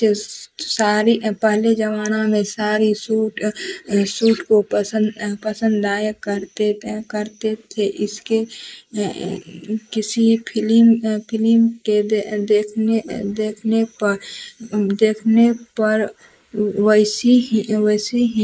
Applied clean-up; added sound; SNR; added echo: neural mask model Resemble Enhance denoiser.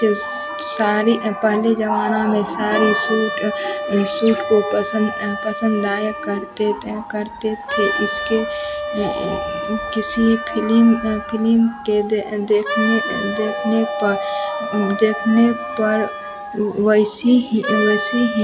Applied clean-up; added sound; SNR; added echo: none; Wind instrument, woodwind instrument; 7 dB; none.